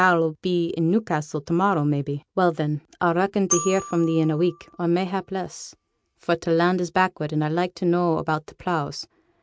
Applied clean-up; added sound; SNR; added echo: neural mask model RNNoise.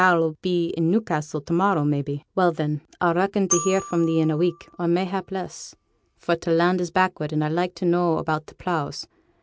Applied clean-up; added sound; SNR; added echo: none; Glockenspiel; 11 dB; none.